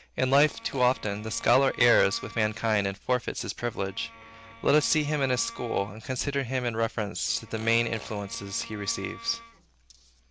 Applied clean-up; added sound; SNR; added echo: none; Bowed string instrument + Fart; 20 dB; none.